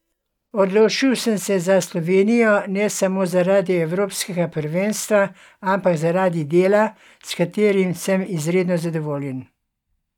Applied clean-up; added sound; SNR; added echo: neural mask model DeepFilterNet 3.